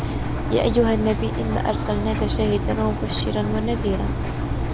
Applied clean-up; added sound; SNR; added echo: none; Engine; 0 dB; none.